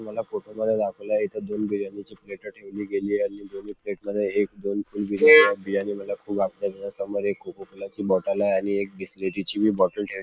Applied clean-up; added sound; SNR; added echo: neural mask model Resemble Enhance denoiser.